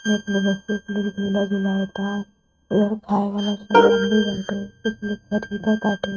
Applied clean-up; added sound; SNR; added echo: neural mask model RNNoise.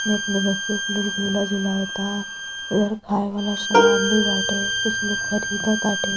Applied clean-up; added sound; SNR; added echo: none; Bowed string instrument + Plucked string instrument; 0 dB; none.